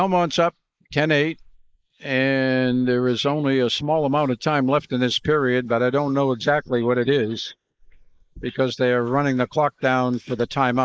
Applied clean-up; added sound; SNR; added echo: neural mask model Resemble Enhance denoiser.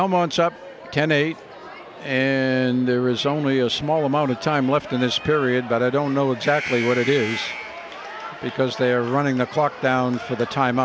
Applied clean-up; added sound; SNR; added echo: none; none; none; none.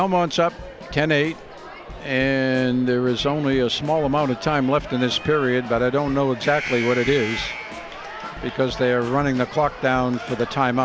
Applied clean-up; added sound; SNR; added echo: none; Snare drum / Drum kit; 20 dB; none.